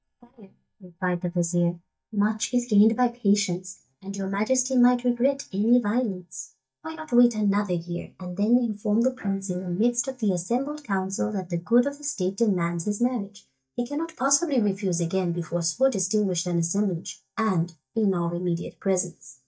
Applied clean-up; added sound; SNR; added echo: neural mask model DeepFilterNet 3.